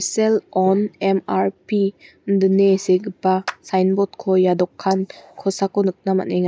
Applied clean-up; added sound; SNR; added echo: neural mask model Resemble Enhance denoiser.